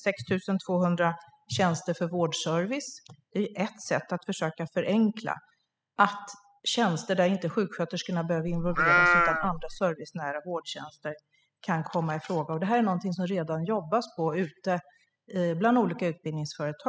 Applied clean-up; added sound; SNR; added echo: classical method spectral subtraction.